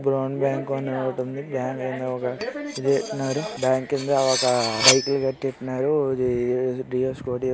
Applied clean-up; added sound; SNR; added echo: none; Cutlery, silverware; 4 dB; none.